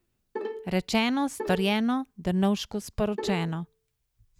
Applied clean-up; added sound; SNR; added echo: none; Bowed string instrument; 10 dB; none.